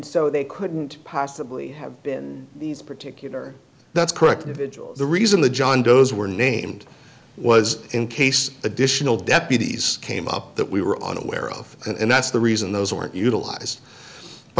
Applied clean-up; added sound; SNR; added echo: none; none; none; none.